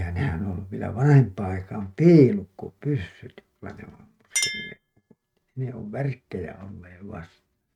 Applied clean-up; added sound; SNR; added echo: neural mask model RNNoise.